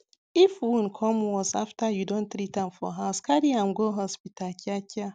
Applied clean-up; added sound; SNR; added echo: none; none; none; none.